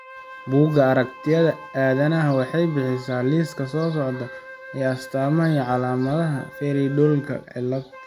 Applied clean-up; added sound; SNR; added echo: none; Wind instrument, woodwind instrument; 18 dB; none.